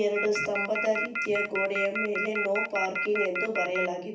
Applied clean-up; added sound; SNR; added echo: none; Telephone; 3 dB; reverberation time 0.4 s.